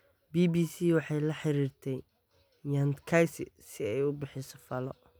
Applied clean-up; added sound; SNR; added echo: none; none; none; none.